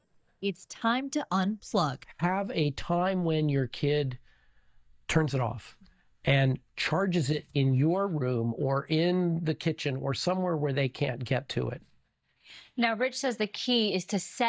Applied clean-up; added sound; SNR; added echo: neural mask model DeepFilterNet 3.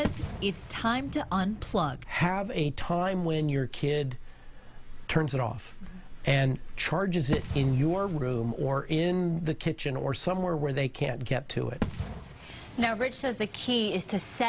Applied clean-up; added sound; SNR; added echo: none; Fireworks; 10 dB; none.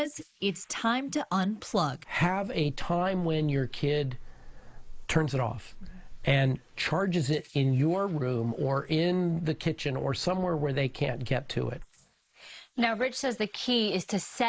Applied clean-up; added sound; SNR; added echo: neural mask model Resemble Enhance denoiser.